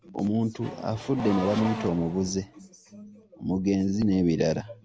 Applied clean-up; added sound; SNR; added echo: none; Race car, auto racing / Accelerating, revving, vroom; 10 dB; none.